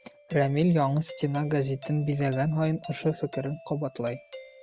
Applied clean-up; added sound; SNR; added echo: none; Doorbell; 18 dB; none.